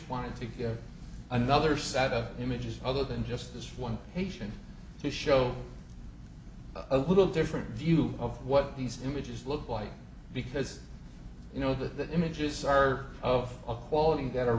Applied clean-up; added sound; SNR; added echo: none; none; none; none.